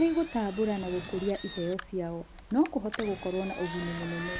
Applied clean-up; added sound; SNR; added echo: none; Engine; 3 dB; none.